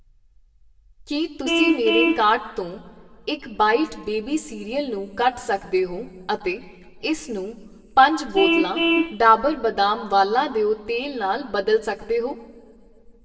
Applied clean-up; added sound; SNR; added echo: none; Vehicle horn, car horn, honking; 6 dB; reverberation time 1.2 s.